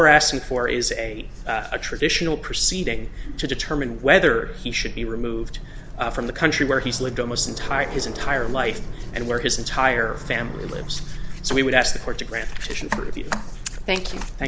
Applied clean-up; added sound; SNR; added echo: none; Motorcycle; 18 dB; none.